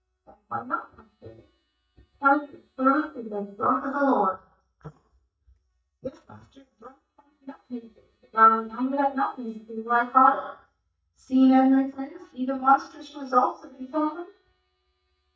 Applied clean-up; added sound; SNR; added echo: neural mask model DeepFilterNet 3.